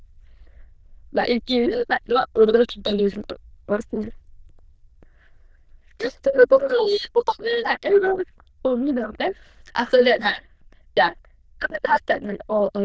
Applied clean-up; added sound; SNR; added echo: neural diffusion model UNIVERSE++.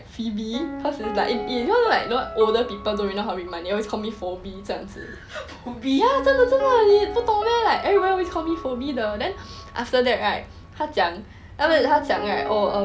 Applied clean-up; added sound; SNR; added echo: none; Piano; 12 dB; none.